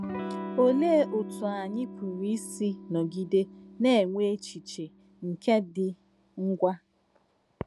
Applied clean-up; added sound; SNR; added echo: none; Electric guitar / Strum; 13 dB; none.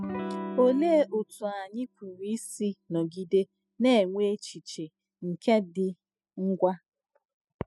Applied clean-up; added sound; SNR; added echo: classical method spectral subtraction.